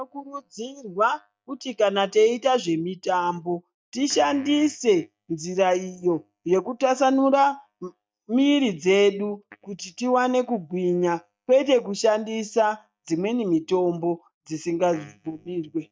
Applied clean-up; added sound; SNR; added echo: neural mask model DeepFilterNet 3.